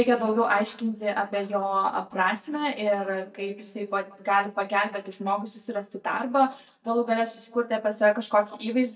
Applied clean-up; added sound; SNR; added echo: neural mask model DeepFilterNet 3.